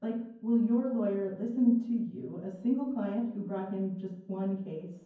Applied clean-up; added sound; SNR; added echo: none; none; none; reverberation time 0.9 s.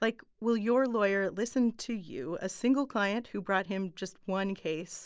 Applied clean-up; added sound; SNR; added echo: none; none; none; none.